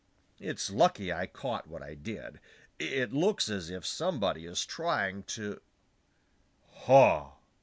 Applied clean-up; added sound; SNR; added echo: none; none; none; none.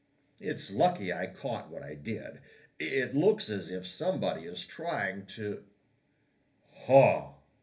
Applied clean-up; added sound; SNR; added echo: none; none; none; reverberation time 0.3 s.